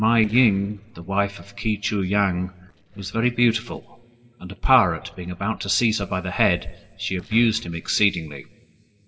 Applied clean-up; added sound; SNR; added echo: neural separator model SepFormer DNS4.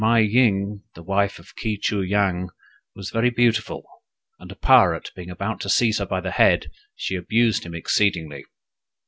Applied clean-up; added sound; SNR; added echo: none; none; none; none.